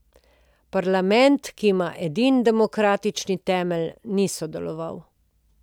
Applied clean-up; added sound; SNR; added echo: none; none; none; none.